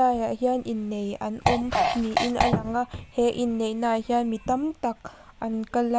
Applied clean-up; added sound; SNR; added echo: none; Fart; 0 dB; none.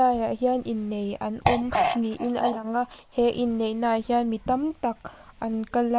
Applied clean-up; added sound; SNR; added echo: neural mask model Resemble Enhance denoiser.